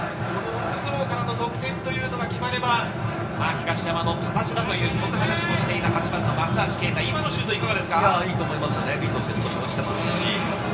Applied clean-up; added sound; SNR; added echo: none; none; none; reverberation time 1.0 s.